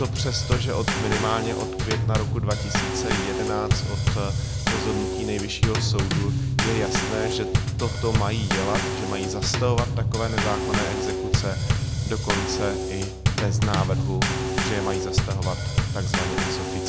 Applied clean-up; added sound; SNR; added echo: none; Bass drum / Snare drum / Drum kit; -5 dB; none.